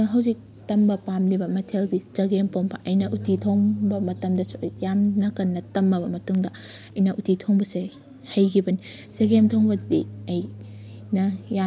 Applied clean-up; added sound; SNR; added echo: none; Bass guitar; 17 dB; none.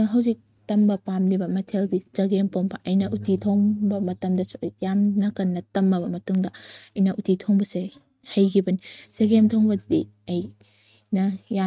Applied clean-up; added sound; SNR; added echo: neural mask model RNNoise.